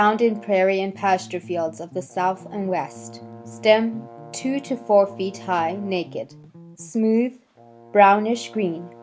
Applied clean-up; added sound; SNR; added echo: none; Brass instrument + Bass guitar; 20 dB; none.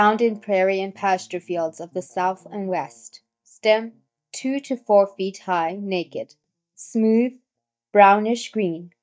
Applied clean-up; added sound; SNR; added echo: neural mask model DeepFilterNet 3.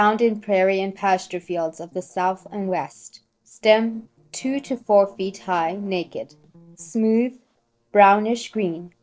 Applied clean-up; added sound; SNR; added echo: neural separator model SepFormer DNS4.